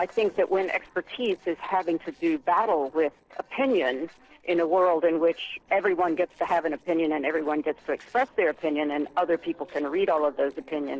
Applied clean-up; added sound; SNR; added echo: neural separator model SepFormer DNS4.